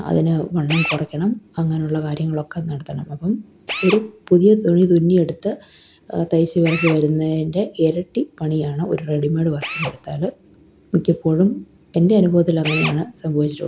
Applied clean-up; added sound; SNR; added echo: none; Drill; 14 dB; none.